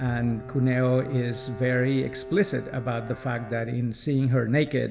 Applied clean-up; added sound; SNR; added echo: none; Bowed string instrument; 15 dB; reverberation time 1.2 s.